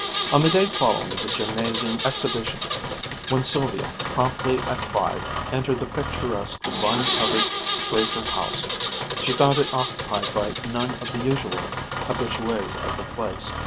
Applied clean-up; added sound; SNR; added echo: none; Engine; 2 dB; none.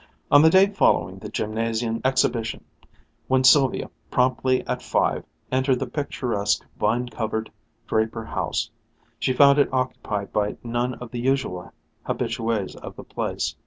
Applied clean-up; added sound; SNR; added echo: none; none; none; none.